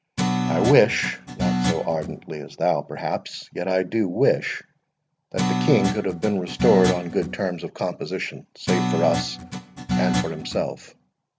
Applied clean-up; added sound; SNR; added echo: none; Guitar; 2 dB; none.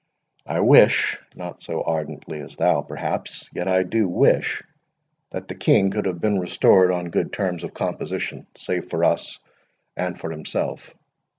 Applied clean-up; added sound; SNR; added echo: none; none; none; none.